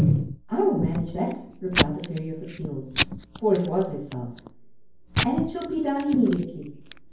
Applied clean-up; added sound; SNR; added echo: none; Packing tape, duct tape / Tearing; 2 dB; reverberation time 0.9 s.